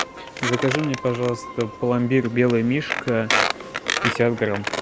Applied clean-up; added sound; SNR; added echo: none; Squeak; 5 dB; none.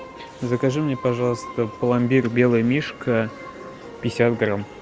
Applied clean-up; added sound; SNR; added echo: none; none; none; none.